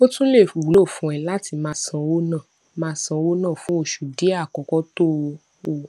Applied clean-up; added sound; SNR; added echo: none; none; none; none.